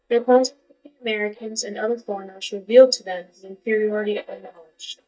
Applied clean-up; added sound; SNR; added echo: neural mask model DeepFilterNet 3.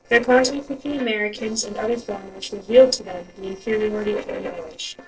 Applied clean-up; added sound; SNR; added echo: neural separator model SepFormer DNS4.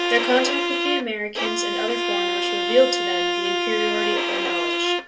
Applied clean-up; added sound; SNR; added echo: none; Bowed string instrument; -2 dB; reverberation time 0.2 s.